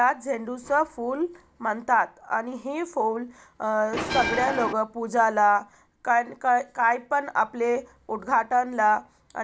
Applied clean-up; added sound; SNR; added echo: none; Bell; 3 dB; none.